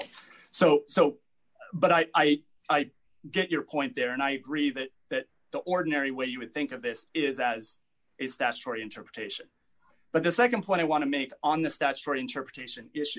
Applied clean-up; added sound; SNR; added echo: none; none; none; none.